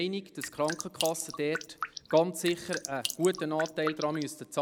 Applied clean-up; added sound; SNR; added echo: none; Drip; 9 dB; none.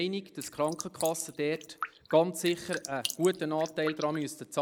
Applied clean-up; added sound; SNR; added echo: neural mask model Resemble Enhance denoiser.